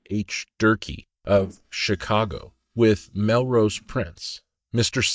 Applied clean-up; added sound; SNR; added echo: neural mask model DeepFilterNet 3.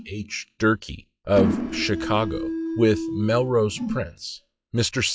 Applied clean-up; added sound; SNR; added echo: classical method log-MMSE.